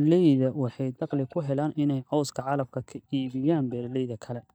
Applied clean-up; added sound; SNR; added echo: neural mask model DeepFilterNet 3.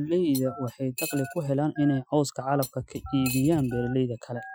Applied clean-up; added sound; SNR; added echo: classical method Wiener filter.